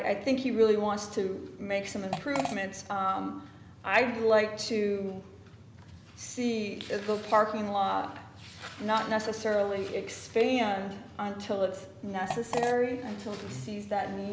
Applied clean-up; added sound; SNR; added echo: none; Fart; 8 dB; none.